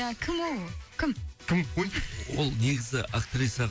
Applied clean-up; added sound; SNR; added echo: none; none; none; none.